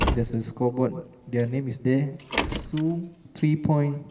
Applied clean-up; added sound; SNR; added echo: none; Car; 7 dB; reverberation time 1.7 s.